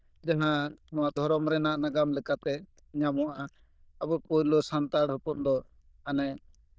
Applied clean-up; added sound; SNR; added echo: neural diffusion model UNIVERSE++.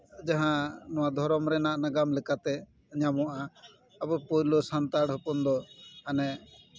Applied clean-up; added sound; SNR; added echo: none; none; none; none.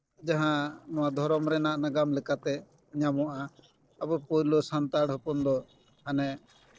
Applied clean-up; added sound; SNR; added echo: neural separator model SepFormer DNS4.